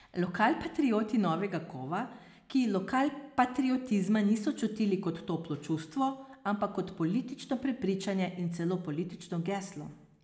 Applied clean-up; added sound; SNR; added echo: none; none; none; none.